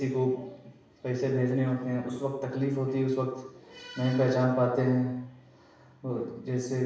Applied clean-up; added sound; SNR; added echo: none; none; none; reverberation time 0.7 s.